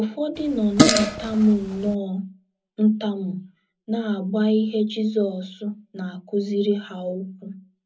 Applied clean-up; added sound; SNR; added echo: none; Fart; -2 dB; reverberation time 0.4 s.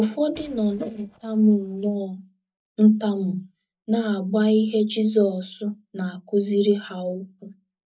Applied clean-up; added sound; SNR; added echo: neural mask model DeepFilterNet 3.